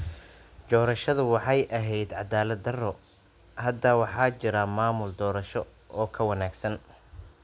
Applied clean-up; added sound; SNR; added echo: none; none; none; none.